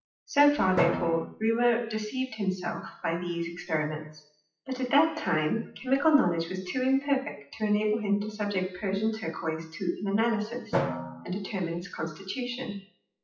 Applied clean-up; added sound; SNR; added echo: classical method WPE with log-MMSE.